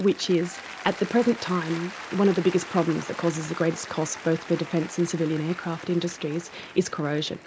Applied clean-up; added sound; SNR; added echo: none; Applause / Cheering; 14 dB; none.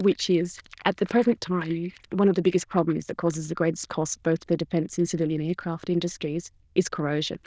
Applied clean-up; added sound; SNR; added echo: neural diffusion model UNIVERSE++.